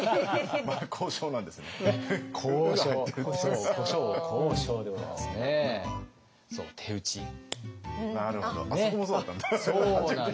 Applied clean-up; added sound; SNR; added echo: none; none; none; none.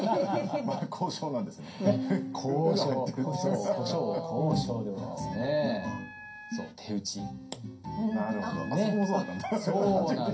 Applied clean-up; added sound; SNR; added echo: none; Wind instrument, woodwind instrument; 17 dB; reverberation time 0.3 s.